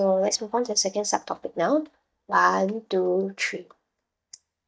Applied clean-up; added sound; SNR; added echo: neural mask model DeepFilterNet 3.